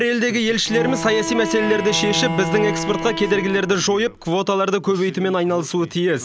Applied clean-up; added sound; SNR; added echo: none; Bowed string instrument; 7 dB; none.